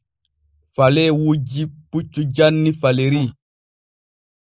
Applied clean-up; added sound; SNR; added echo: neural mask model Resemble Enhance denoiser.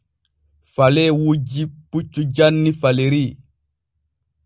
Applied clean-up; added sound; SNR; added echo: none; none; none; none.